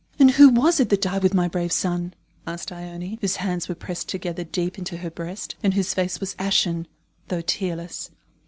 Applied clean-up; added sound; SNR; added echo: none; none; none; none.